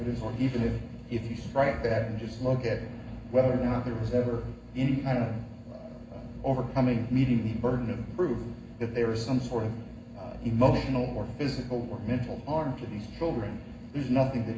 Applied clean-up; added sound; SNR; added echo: none; none; none; reverberation time 0.4 s.